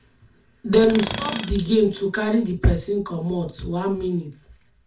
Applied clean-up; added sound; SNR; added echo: none; Tools; 10 dB; reverberation time 0.2 s.